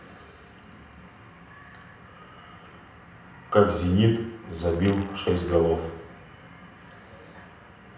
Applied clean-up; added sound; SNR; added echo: none; Fart; 17 dB; reverberation time 0.8 s.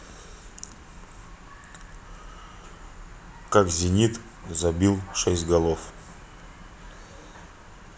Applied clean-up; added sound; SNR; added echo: none; none; none; none.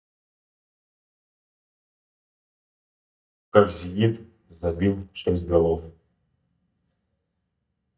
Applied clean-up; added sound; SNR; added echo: neural mask model DeepFilterNet 3.